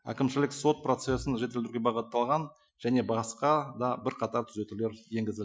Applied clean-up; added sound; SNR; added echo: classical method Wiener filter.